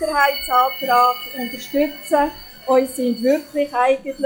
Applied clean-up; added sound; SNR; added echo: classical method log-MMSE.